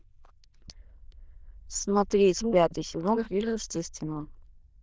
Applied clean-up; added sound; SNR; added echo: neural diffusion model UNIVERSE++.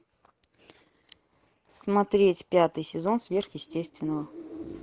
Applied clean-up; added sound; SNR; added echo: none; none; none; none.